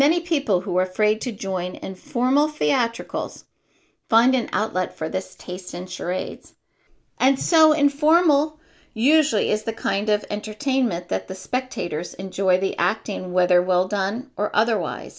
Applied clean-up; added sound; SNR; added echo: none; none; none; none.